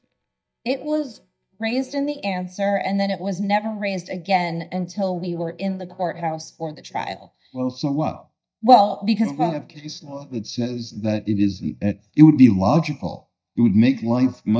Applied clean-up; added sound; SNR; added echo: neural mask model DeepFilterNet 3.